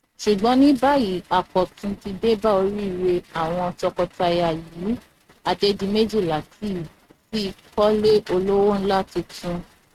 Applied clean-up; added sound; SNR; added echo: neural mask model RNNoise.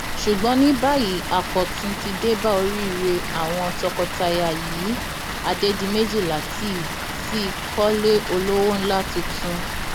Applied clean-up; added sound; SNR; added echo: none; Water; 5 dB; none.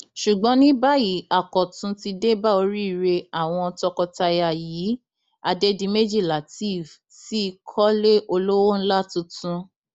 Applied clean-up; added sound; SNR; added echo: none; none; none; none.